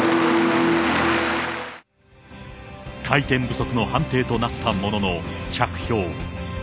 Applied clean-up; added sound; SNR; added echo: none; none; none; none.